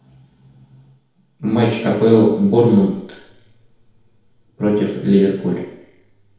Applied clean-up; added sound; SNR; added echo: none; none; none; reverberation time 1.8 s.